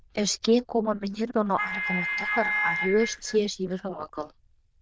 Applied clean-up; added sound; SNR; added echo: neural diffusion model UNIVERSE++.